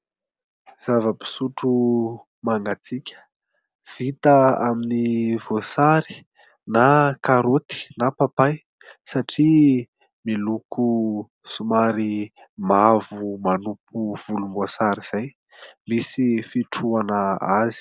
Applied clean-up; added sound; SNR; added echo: none; none; none; none.